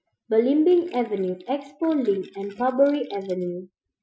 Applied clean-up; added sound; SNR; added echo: classical method Wiener filter.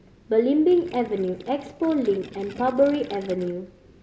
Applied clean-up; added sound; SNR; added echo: none; Gurgling; 19 dB; none.